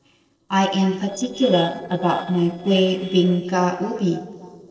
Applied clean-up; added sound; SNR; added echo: neural separator model SepFormer DNS4.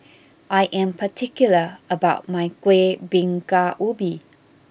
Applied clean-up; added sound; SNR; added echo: none; none; none; none.